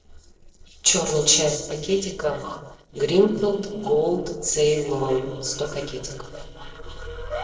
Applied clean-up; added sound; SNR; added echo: neural separator model SepFormer DNS4.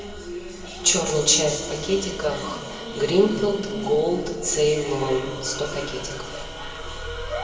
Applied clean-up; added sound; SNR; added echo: none; Tools; 16 dB; reverberation time 2.2 s.